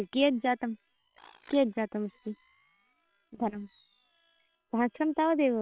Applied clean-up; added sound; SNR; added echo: neural separator model SepFormer WHAM!.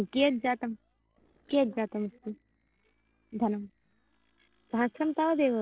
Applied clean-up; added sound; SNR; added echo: neural separator model SepFormer DNS4.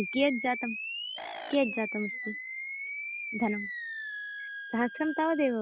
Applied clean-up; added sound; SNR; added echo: classical method spectral subtraction.